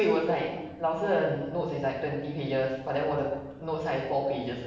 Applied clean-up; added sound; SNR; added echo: none; none; none; reverberation time 0.9 s.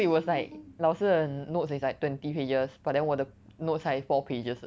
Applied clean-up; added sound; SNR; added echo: none; none; none; none.